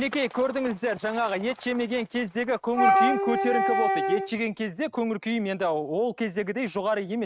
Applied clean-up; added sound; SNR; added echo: neural mask model RNNoise.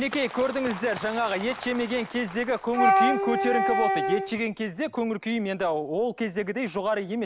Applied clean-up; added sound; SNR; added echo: none; Wind instrument, woodwind instrument; -2 dB; none.